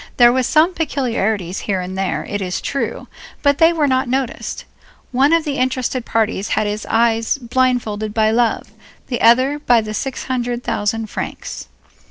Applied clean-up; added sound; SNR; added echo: neural separator model SepFormer DNS4.